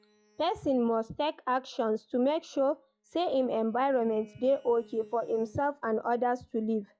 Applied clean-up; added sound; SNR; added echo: classical method log-MMSE.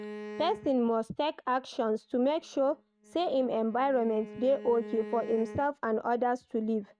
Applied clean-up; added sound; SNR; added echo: neural mask model RNNoise.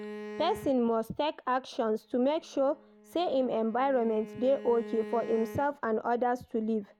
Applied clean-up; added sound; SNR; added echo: none; Bowed string instrument; 16 dB; none.